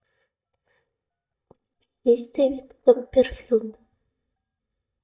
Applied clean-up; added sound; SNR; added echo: neural mask model DeepFilterNet 3.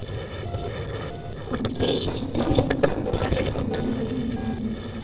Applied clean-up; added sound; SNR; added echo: neural separator model SepFormer DNS4.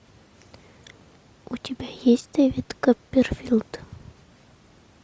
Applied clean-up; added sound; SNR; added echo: none; none; none; none.